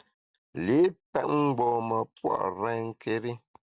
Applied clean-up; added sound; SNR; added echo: none; none; none; none.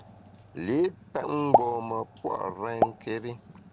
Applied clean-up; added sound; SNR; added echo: none; Explosion; 0 dB; none.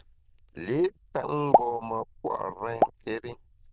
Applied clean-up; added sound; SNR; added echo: neural diffusion model UNIVERSE++.